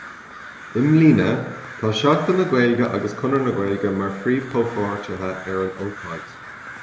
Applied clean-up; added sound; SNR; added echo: none; Crow; 16 dB; none.